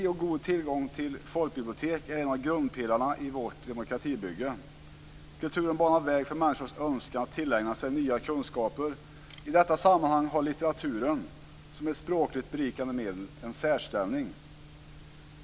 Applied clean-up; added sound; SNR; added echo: none; none; none; none.